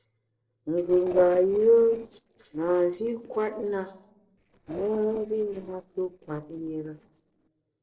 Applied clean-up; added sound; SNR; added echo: neural separator model SepFormer DNS4.